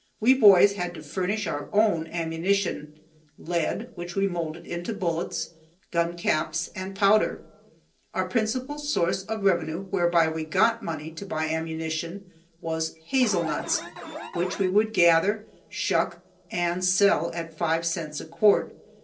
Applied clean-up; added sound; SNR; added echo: neural separator model SepFormer DNS4.